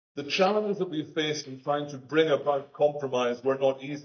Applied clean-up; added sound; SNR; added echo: neural mask model DeepFilterNet 3.